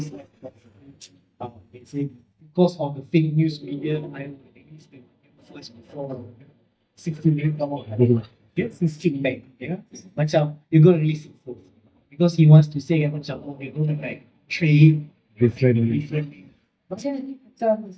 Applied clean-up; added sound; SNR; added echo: neural mask model DeepFilterNet 3.